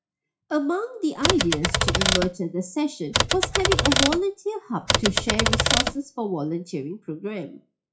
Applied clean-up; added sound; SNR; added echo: classical method WPE with log-MMSE.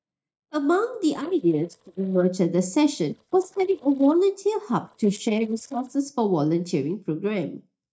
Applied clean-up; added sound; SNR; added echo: neural mask model DeepFilterNet 3.